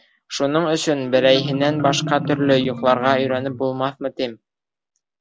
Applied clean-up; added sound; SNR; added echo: none; Marimba, xylophone; 10 dB; none.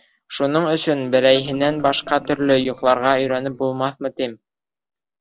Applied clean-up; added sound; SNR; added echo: neural separator model SepFormer DNS4.